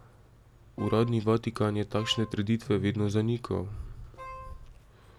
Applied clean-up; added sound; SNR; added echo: none; Wind instrument, woodwind instrument + Piano; 15 dB; none.